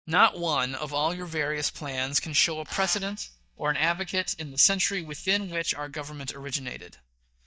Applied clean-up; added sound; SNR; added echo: neural mask model DeepFilterNet 3.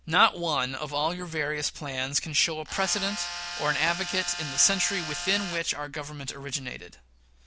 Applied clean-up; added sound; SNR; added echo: none; Tools; 7 dB; none.